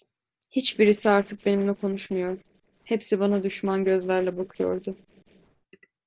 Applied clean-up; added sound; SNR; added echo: neural separator model SepFormer DNS4.